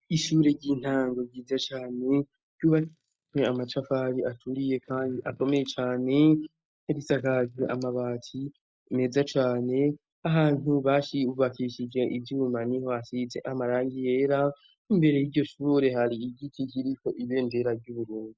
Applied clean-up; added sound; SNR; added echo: neural mask model Resemble Enhance denoiser.